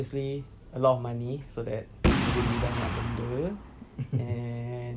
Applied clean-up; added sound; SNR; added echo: none; Boom; -1 dB; none.